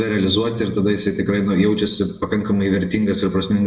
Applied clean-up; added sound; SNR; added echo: none; none; none; reverberation time 0.6 s.